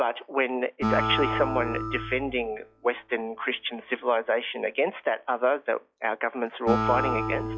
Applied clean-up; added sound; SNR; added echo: classical method log-MMSE.